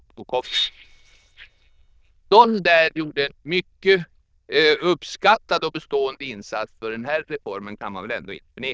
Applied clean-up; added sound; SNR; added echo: neural diffusion model UNIVERSE++.